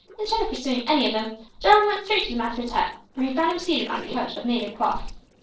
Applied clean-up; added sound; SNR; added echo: neural separator model SepFormer DNS4.